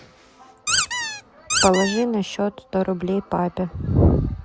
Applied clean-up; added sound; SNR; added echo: none; Squeak; 1 dB; none.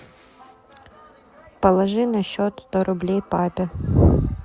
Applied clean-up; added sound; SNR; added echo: none; none; none; none.